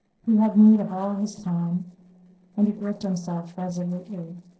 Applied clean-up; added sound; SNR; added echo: neural separator model SepFormer DNS4.